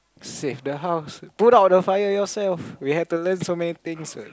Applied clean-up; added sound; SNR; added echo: none; none; none; none.